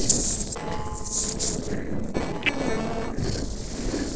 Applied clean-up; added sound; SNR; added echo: neural separator model SepFormer DNS4.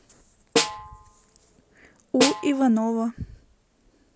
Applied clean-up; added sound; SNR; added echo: none; Snare drum; 2 dB; none.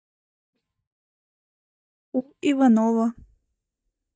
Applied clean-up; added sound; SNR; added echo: neural mask model DeepFilterNet 3.